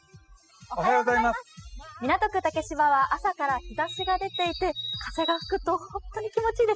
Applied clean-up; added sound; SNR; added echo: classical method spectral subtraction.